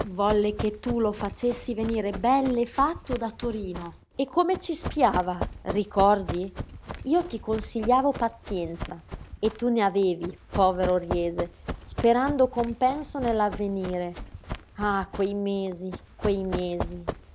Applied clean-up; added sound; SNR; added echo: none; Run; 10 dB; none.